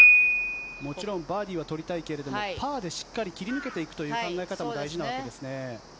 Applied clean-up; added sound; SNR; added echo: none; Piano; -5 dB; none.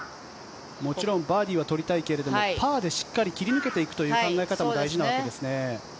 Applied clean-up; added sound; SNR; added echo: none; none; none; none.